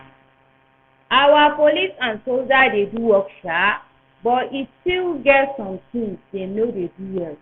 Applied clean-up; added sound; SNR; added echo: none; none; none; none.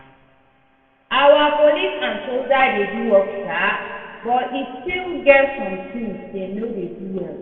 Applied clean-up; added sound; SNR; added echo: none; none; none; reverberation time 2.0 s.